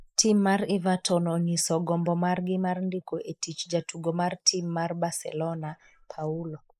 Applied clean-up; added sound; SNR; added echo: neural mask model Resemble Enhance denoiser.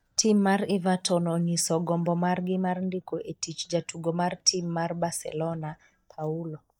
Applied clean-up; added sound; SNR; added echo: neural mask model DeepFilterNet 3.